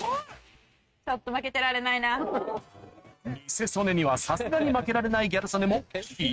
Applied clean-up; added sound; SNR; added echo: neural mask model RNNoise.